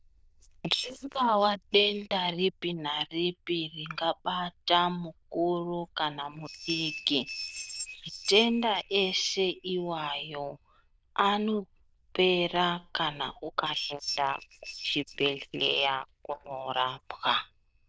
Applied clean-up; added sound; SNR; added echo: neural diffusion model UNIVERSE++.